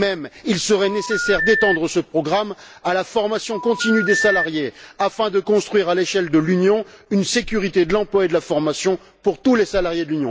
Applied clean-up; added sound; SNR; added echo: none; Telephone; 6 dB; none.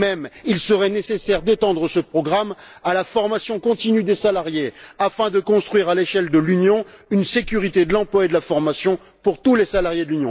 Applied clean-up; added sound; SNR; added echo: neural separator model SepFormer DNS4.